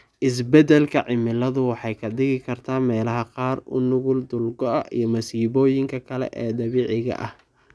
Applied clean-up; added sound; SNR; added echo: none; none; none; none.